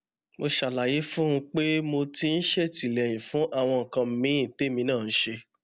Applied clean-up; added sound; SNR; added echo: none; none; none; none.